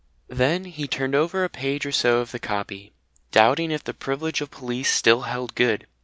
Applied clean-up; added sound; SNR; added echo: none; none; none; none.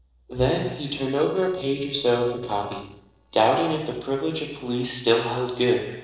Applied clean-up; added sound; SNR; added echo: neural separator model SepFormer DNS4.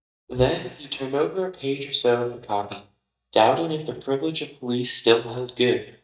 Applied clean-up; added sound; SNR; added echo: neural mask model DeepFilterNet 3.